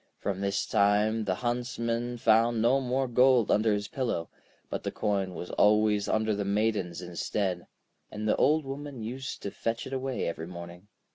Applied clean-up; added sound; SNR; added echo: none; none; none; none.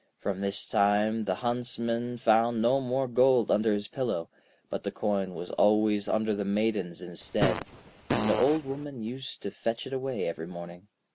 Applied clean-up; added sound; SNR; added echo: none; Fart; 4 dB; none.